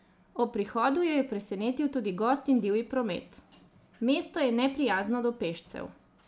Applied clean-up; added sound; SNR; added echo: none; none; none; none.